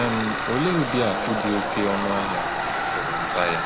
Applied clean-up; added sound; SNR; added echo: none; Tools; 0 dB; none.